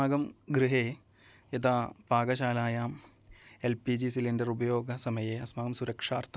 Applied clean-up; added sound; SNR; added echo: none; none; none; none.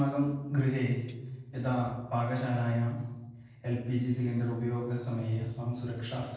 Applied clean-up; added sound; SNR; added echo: neural separator model SepFormer DNS4.